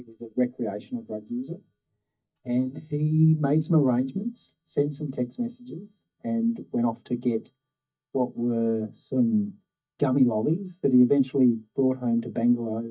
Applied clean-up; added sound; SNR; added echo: neural mask model DeepFilterNet 3.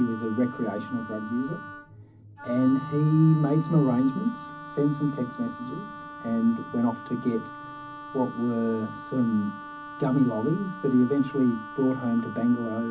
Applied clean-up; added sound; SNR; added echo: none; Wind instrument, woodwind instrument; 14 dB; reverberation time 0.4 s.